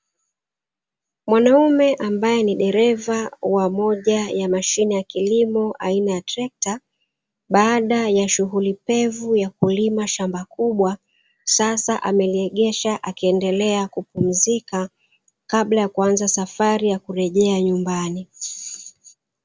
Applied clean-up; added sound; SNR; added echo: none; none; none; none.